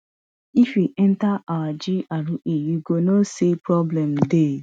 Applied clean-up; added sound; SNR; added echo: none; none; none; none.